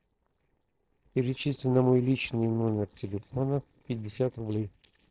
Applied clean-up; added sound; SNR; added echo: neural separator model SepFormer DNS4.